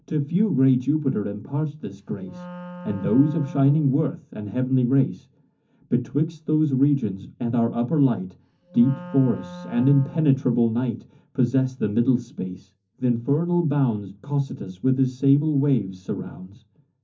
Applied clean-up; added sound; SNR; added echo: none; Wind instrument, woodwind instrument; 15 dB; reverberation time 0.3 s.